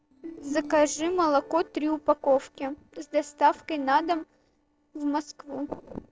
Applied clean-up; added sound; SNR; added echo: neural separator model SepFormer DNS4.